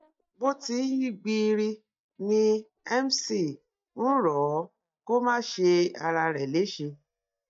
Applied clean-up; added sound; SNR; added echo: neural mask model DeepFilterNet 3.